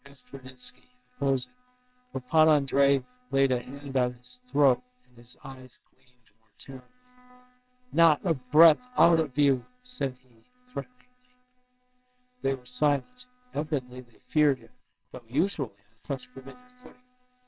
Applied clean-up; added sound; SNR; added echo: neural separator model SepFormer WHAMR!.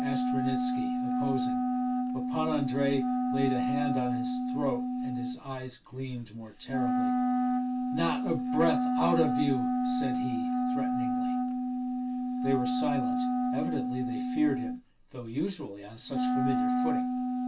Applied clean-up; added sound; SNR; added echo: none; Wind instrument, woodwind instrument; -5 dB; reverberation time 0.1 s.